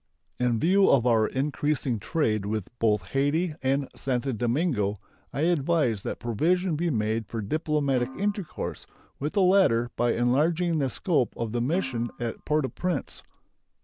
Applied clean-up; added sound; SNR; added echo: none; Snare drum; 19 dB; none.